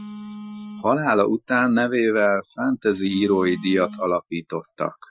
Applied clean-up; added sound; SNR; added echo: classical method Wiener filter.